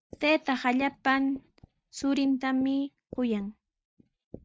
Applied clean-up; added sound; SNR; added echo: neural mask model DeepFilterNet 3.